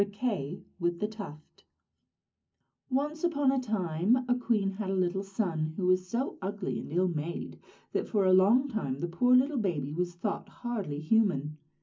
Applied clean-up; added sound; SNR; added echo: none; none; none; reverberation time 0.3 s.